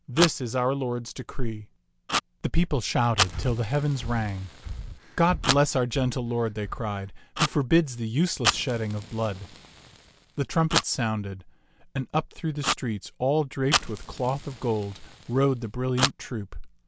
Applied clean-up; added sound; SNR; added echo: none; Fire + Breathing; 7 dB; none.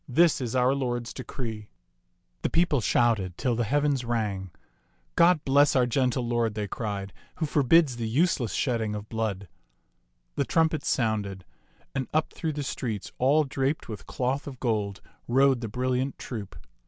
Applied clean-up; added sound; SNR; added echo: none; none; none; none.